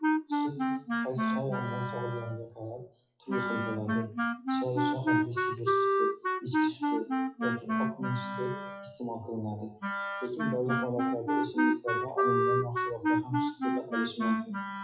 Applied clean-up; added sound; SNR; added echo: classical method WPE with log-MMSE.